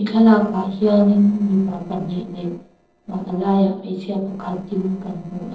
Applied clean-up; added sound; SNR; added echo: neural separator model SepFormer DNS4.